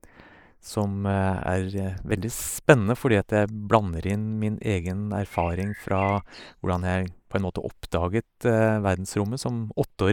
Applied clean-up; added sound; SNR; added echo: neural mask model Resemble Enhance denoiser.